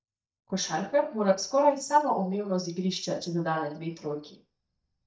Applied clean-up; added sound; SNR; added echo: neural mask model DeepFilterNet 3.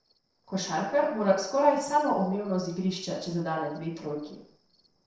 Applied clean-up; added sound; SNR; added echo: neural separator model SepFormer DNS4.